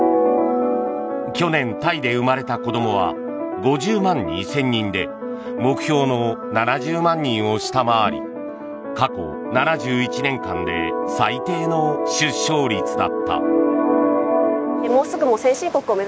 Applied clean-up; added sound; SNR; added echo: none; none; none; none.